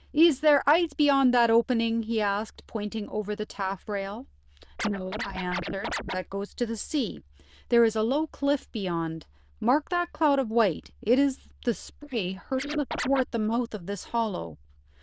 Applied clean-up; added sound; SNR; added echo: neural diffusion model UNIVERSE++.